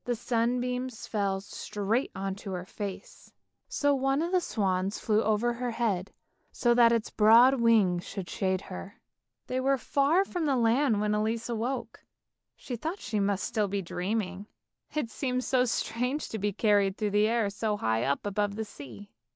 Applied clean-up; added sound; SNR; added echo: none; none; none; none.